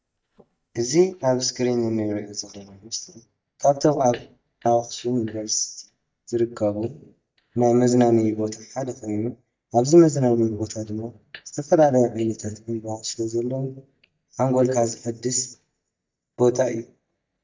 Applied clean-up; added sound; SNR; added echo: neural mask model DeepFilterNet 3.